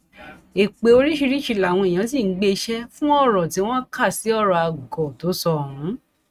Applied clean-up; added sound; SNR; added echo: neural mask model RNNoise.